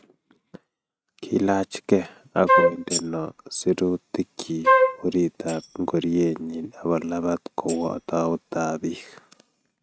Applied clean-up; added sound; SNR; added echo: neural mask model RNNoise.